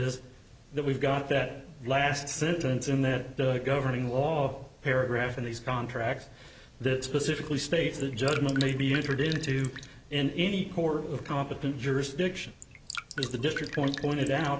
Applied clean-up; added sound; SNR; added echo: none; Drip; 11 dB; none.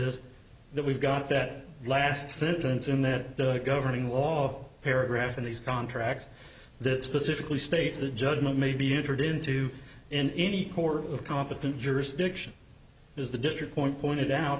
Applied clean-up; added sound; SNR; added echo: none; none; none; none.